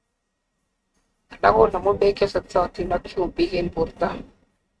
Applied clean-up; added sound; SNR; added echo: neural mask model RNNoise.